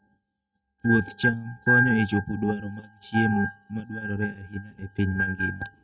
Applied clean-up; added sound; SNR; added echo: neural mask model RNNoise.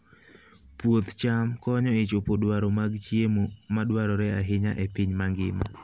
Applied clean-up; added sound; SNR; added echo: none; none; none; none.